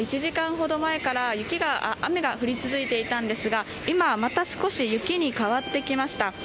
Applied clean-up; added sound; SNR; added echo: none; none; none; none.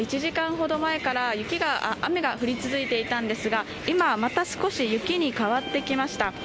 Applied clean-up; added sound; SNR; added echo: none; Drum kit; 18 dB; none.